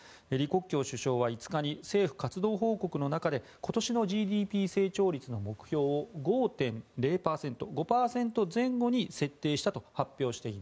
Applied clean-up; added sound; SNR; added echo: none; none; none; none.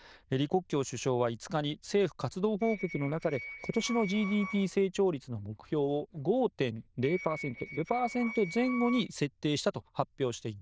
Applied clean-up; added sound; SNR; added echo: neural diffusion model UNIVERSE++.